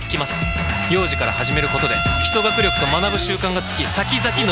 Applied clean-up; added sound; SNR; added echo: none; Bowed string instrument; 5 dB; none.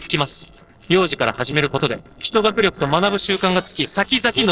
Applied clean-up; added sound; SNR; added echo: neural separator model SepFormer DNS4.